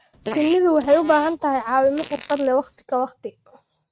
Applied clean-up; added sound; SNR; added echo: neural mask model RNNoise.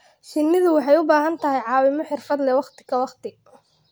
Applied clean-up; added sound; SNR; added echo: none; none; none; none.